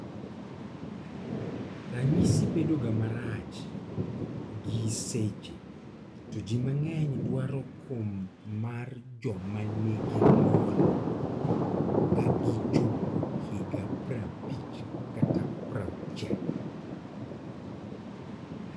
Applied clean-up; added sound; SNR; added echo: none; Thunder; -4 dB; none.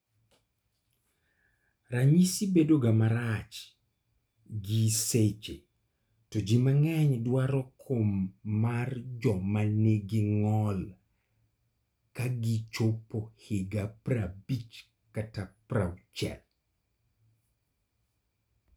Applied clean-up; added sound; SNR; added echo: none; none; none; none.